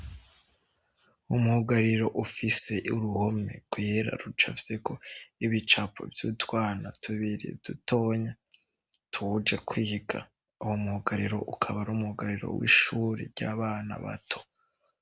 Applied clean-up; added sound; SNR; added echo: none; none; none; none.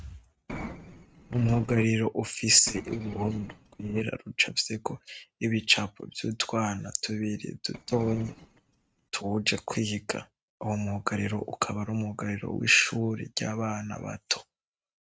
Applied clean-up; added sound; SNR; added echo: neural mask model RNNoise.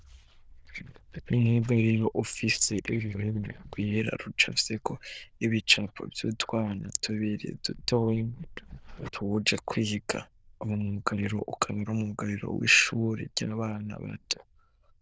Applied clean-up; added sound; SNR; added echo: neural diffusion model UNIVERSE++.